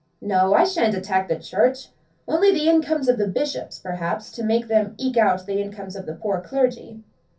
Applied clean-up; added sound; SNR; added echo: none; none; none; reverberation time 0.3 s.